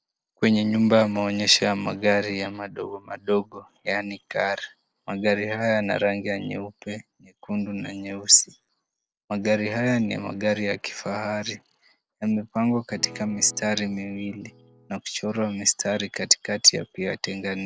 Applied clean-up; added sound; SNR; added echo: neural separator model SepFormer DNS4.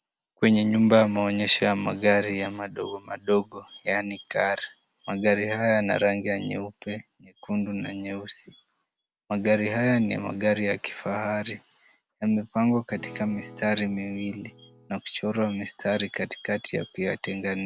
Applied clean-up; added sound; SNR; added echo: none; Acoustic guitar / Strum; 20 dB; none.